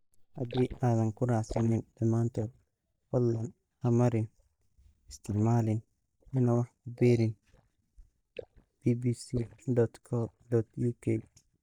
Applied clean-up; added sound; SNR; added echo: neural mask model DeepFilterNet 3.